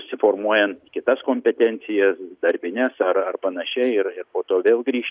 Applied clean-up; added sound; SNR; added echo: none; none; none; none.